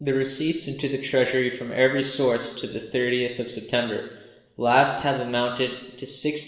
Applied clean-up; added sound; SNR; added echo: none; none; none; reverberation time 1.2 s.